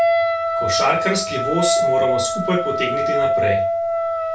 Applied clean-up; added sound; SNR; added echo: none; Wind instrument, woodwind instrument; -4 dB; reverberation time 0.3 s.